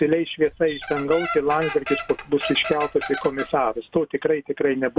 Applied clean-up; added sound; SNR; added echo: none; Squeak; 10 dB; none.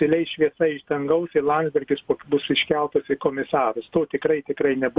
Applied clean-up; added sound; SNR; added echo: none; none; none; none.